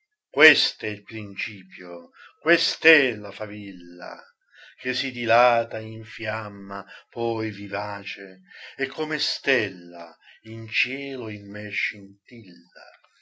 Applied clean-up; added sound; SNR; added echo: none; none; none; none.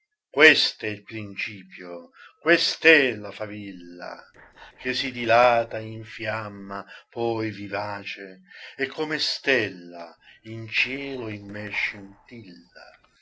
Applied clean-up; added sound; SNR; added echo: neural separator model SepFormer DNS4.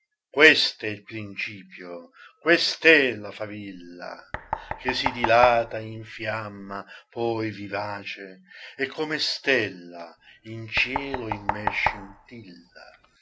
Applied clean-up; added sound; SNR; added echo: none; Knock; 7 dB; none.